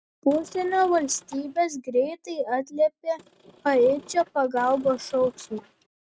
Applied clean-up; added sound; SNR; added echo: neural mask model RNNoise.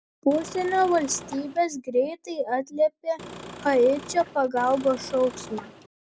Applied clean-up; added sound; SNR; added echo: none; Engine / Car; 15 dB; none.